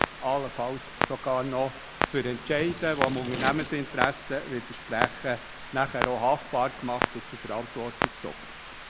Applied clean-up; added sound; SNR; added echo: none; Clock + Scissors; 3 dB; none.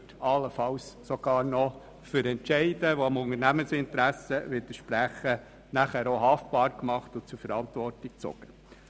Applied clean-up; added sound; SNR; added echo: none; none; none; none.